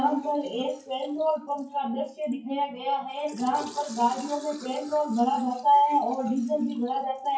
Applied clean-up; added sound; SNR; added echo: classical method WPE with log-MMSE.